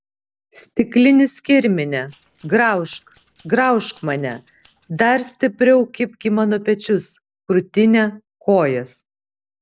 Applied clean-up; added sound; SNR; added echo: neural separator model SepFormer DNS4.